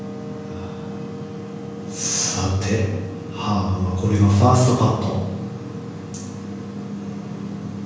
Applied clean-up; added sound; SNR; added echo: none; Wind instrument, woodwind instrument; 17 dB; reverberation time 1.0 s.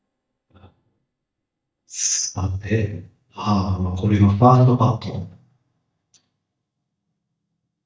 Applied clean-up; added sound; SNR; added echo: neural mask model DeepFilterNet 3.